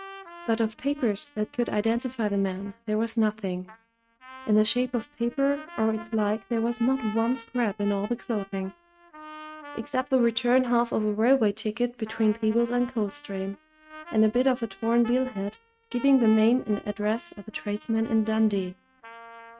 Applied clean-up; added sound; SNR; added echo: neural mask model RNNoise.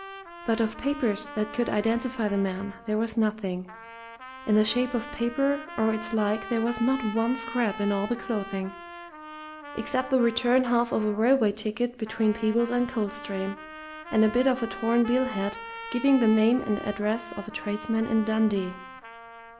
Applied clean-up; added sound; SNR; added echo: none; Trumpet; 14 dB; none.